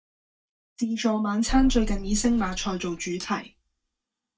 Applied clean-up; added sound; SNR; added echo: neural mask model DeepFilterNet 3.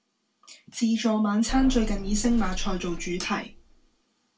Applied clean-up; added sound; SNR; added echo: none; Bus / Engine; 4 dB; reverberation time 0.2 s.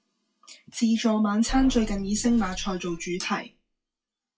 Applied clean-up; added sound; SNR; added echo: classical method WPE with log-MMSE.